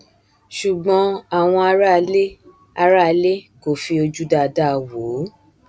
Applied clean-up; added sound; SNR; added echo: none; none; none; none.